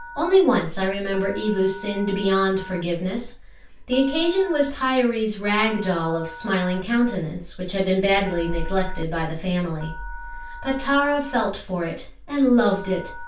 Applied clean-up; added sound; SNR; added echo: none; Telephone; 18 dB; reverberation time 0.3 s.